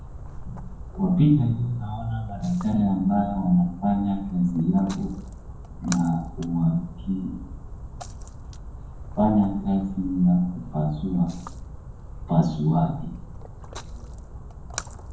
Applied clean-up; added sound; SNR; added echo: none; Splash, splatter; 12 dB; reverberation time 0.9 s.